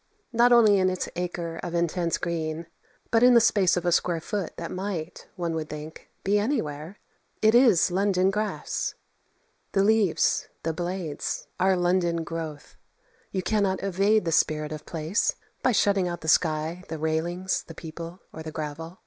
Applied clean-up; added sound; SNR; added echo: none; none; none; none.